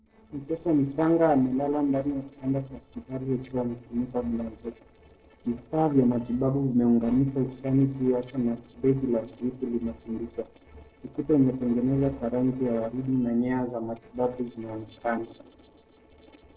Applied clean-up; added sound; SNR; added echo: neural separator model SepFormer DNS4.